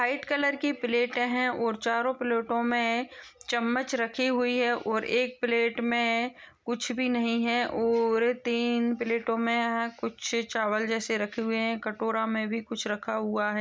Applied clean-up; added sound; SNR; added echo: none; none; none; none.